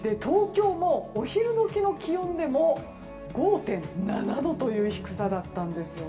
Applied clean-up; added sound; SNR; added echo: none; none; none; reverberation time 0.8 s.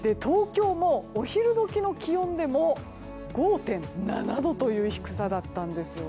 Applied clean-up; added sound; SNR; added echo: none; none; none; none.